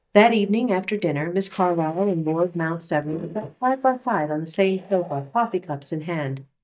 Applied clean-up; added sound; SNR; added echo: neural mask model DeepFilterNet 3.